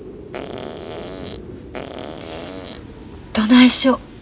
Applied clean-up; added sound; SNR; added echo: none; Fart; 13 dB; none.